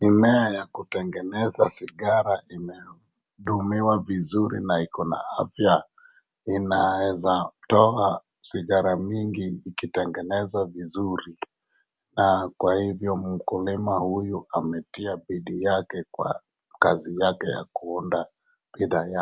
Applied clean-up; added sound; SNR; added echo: none; none; none; none.